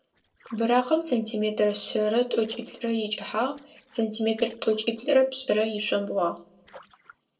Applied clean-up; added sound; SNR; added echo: neural separator model SepFormer DNS4.